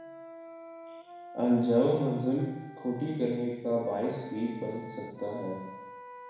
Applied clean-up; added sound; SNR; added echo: none; Wind instrument, woodwind instrument; 15 dB; reverberation time 1.1 s.